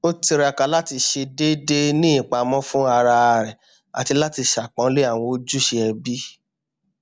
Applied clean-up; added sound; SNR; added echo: none; none; none; none.